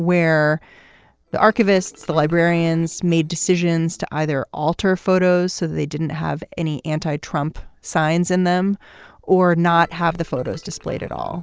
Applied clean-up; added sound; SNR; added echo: neural separator model SepFormer DNS4.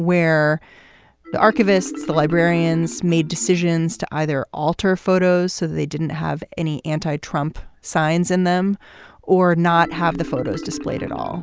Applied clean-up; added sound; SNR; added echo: none; Marimba, xylophone; 16 dB; none.